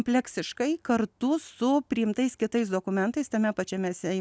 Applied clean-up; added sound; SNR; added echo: none; none; none; none.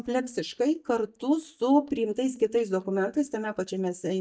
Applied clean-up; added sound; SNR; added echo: neural mask model DeepFilterNet 3.